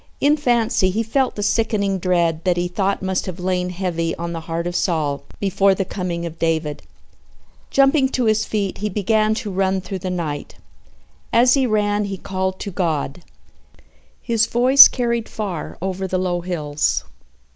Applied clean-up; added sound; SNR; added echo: none; none; none; none.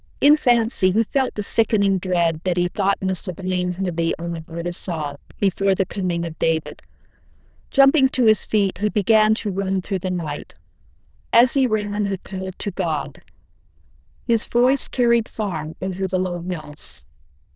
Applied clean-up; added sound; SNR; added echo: neural diffusion model UNIVERSE++.